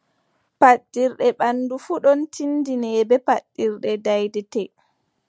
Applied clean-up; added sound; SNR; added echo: none; none; none; none.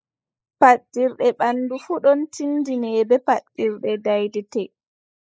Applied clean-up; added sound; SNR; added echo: neural mask model Resemble Enhance denoiser.